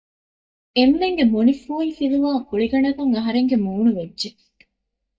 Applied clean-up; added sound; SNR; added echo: neural mask model DeepFilterNet 3.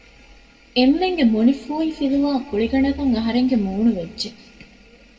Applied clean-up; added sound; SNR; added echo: none; Drum; 19 dB; reverberation time 1.2 s.